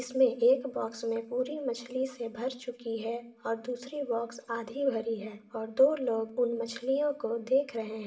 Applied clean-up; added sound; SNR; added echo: none; none; none; reverberation time 0.6 s.